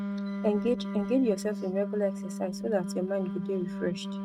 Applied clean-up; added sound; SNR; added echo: neural mask model RNNoise.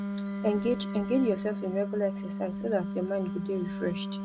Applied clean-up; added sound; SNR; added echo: none; Wind instrument, woodwind instrument; 3 dB; none.